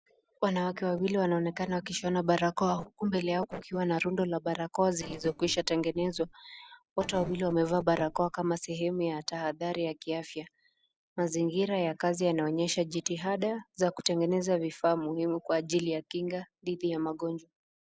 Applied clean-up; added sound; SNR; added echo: neural separator model SepFormer DNS4.